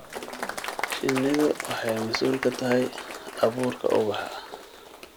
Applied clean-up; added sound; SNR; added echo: none; Applause; 8 dB; none.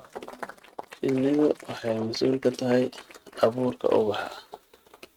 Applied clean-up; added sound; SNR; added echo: neural mask model RNNoise.